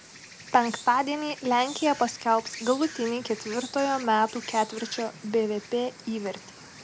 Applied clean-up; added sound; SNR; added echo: none; Insect; 16 dB; none.